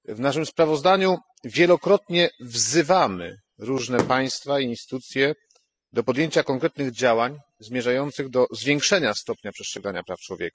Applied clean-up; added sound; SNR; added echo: classical method spectral subtraction.